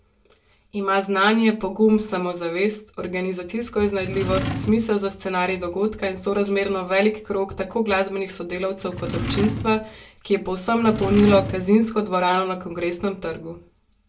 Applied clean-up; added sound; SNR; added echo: none; Drawer open or close; 7 dB; reverberation time 0.2 s.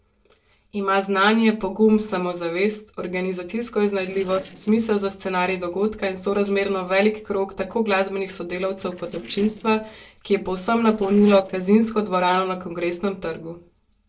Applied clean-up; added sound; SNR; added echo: neural separator model SepFormer DNS4.